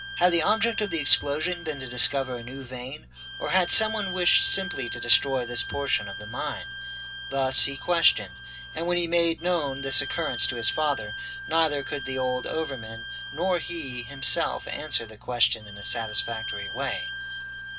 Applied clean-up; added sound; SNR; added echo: none; Bowed string instrument; 8 dB; reverberation time 0.2 s.